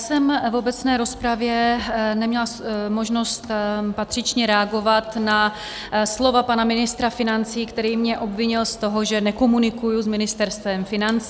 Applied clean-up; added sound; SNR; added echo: none; none; none; none.